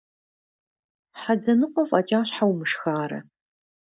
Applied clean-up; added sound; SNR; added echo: neural mask model Resemble Enhance denoiser.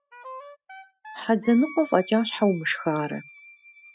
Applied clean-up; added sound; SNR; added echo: classical method spectral subtraction.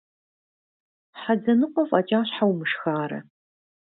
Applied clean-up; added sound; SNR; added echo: none; none; none; none.